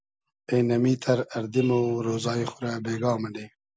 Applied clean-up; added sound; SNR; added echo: none; none; none; none.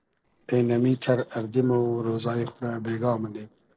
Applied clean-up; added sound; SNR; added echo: neural separator model SepFormer DNS4.